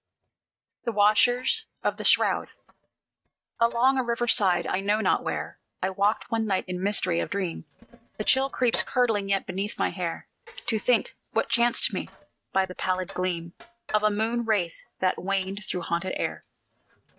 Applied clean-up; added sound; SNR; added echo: neural mask model RNNoise.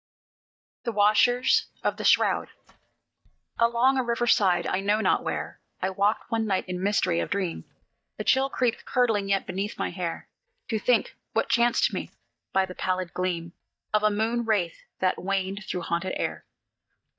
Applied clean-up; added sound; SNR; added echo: neural mask model DeepFilterNet 3.